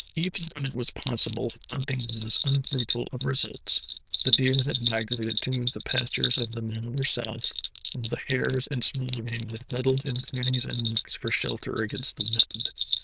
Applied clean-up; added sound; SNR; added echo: neural diffusion model UNIVERSE++.